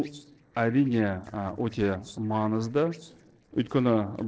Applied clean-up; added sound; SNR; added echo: neural separator model SepFormer DNS4.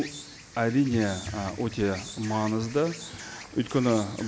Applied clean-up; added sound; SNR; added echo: none; Insect; 15 dB; none.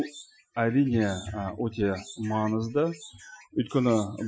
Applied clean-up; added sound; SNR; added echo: classical method Wiener filter.